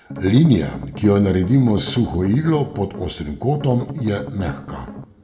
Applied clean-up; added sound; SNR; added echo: none; Strum; 13 dB; reverberation time 1.6 s.